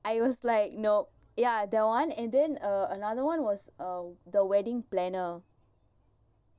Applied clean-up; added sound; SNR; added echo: none; none; none; none.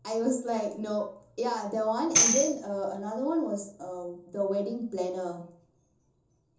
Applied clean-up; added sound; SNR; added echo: none; Tambourine; -2 dB; reverberation time 0.6 s.